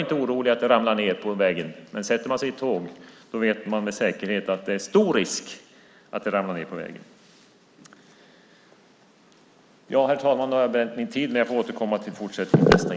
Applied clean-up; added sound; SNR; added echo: none; none; none; none.